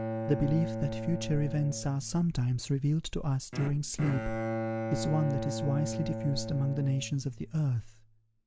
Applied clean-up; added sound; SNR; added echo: none; Bowed string instrument; 6 dB; none.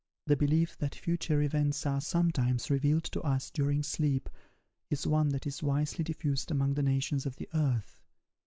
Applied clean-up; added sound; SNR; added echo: none; none; none; none.